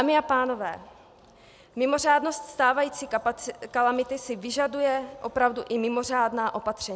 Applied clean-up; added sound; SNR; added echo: none; none; none; none.